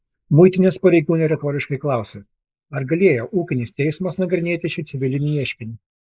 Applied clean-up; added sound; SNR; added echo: neural mask model Resemble Enhance denoiser.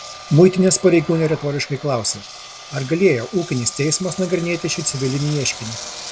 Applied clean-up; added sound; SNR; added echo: none; Engine; 15 dB; none.